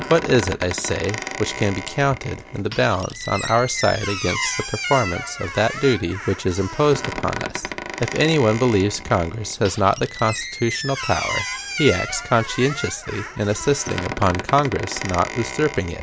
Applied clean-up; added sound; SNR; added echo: none; Squeak; 9 dB; none.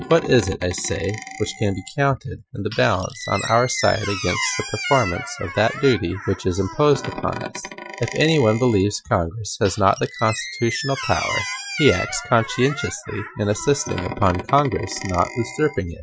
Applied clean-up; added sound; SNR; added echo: classical method Wiener filter.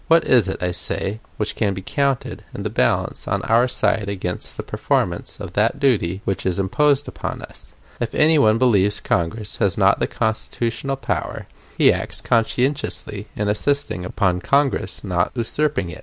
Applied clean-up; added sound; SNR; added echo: none; none; none; none.